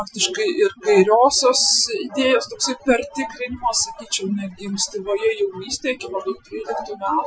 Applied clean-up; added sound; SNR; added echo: classical method Wiener filter.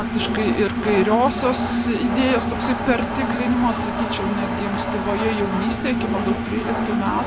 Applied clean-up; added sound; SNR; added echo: none; Engine; 1 dB; none.